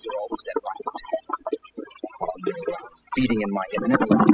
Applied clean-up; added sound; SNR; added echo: classical method spectral subtraction.